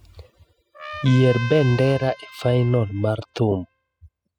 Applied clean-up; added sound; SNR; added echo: classical method spectral subtraction.